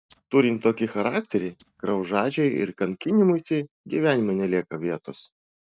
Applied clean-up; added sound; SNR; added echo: neural mask model DeepFilterNet 3.